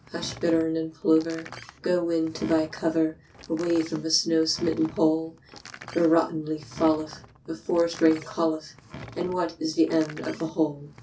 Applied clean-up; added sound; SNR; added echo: none; Door; 19 dB; reverberation time 0.3 s.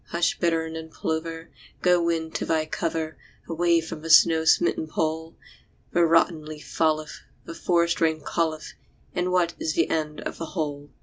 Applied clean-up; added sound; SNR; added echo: none; none; none; none.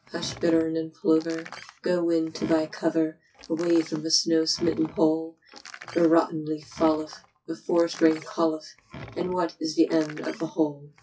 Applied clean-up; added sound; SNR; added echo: classical method WPE with log-MMSE.